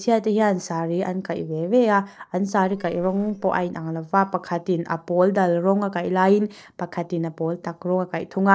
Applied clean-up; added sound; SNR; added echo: neural separator model SepFormer DNS4.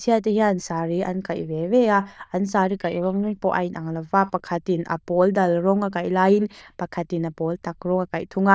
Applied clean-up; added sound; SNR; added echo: neural diffusion model UNIVERSE++.